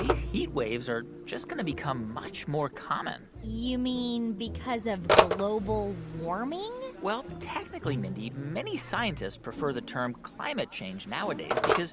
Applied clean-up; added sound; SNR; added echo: none; Telephone; 2 dB; none.